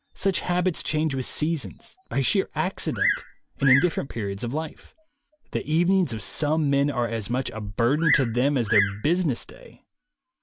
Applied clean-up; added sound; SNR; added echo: none; Bird vocalization, bird call, bird song; 8 dB; none.